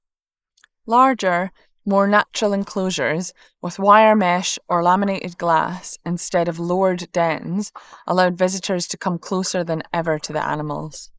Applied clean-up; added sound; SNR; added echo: neural mask model Resemble Enhance denoiser.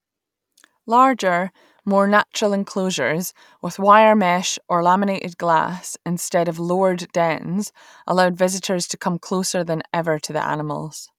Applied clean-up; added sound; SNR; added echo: none; none; none; none.